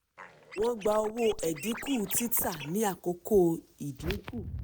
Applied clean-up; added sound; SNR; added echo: none; Scratching (performance technique); 13 dB; none.